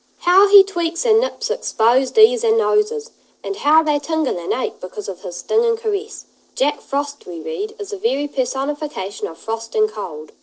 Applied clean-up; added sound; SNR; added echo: neural separator model SepFormer DNS4.